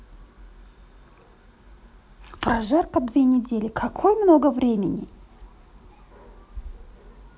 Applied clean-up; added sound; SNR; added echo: none; none; none; none.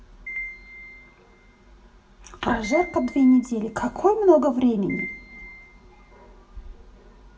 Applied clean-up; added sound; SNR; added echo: none; Piano; 15 dB; reverberation time 0.7 s.